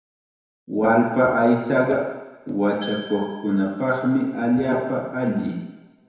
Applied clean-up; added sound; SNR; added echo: none; Glass; 11 dB; reverberation time 1.0 s.